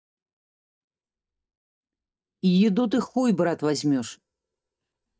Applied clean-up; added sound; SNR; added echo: neural mask model DeepFilterNet 3.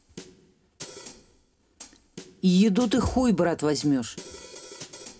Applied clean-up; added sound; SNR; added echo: none; Snare drum; 19 dB; reverberation time 0.3 s.